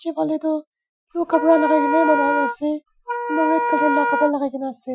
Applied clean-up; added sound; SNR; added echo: classical method Wiener filter.